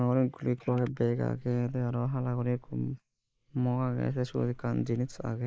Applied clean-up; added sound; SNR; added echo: neural mask model Resemble Enhance denoiser.